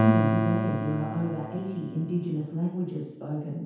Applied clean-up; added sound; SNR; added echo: none; Piano; 0 dB; reverberation time 0.9 s.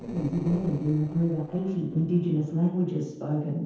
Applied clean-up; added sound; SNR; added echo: neural separator model SepFormer DNS4.